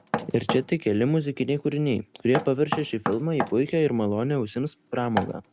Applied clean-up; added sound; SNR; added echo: none; Knock; 9 dB; none.